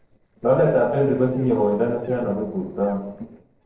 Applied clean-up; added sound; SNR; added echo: neural separator model SepFormer DNS4.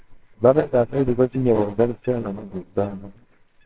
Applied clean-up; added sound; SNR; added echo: neural separator model SepFormer WHAMR!.